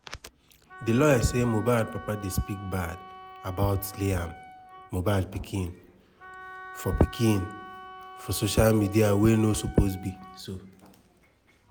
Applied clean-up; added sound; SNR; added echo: none; Wind instrument, woodwind instrument; 18 dB; none.